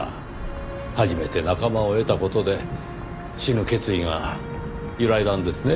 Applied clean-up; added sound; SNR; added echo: none; Thunder / Wind / Rain; 11 dB; none.